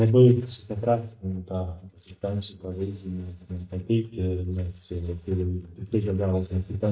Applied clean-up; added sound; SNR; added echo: neural mask model DeepFilterNet 3.